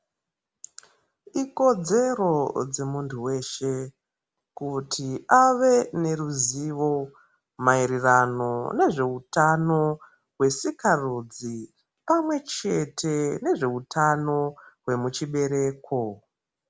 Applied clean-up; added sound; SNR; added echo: none; none; none; none.